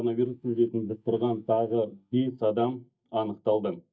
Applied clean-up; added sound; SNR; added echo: neural mask model DeepFilterNet 3.